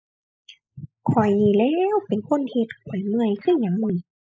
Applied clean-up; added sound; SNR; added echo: neural mask model Resemble Enhance denoiser.